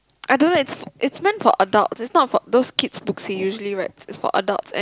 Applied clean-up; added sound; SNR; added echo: none; none; none; none.